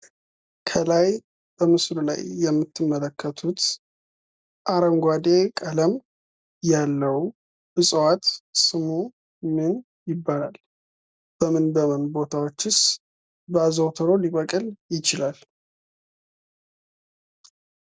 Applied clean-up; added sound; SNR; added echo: none; none; none; none.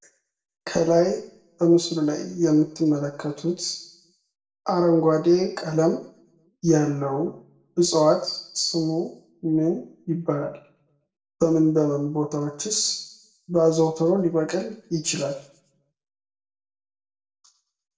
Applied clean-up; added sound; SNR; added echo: none; none; none; reverberation time 0.5 s.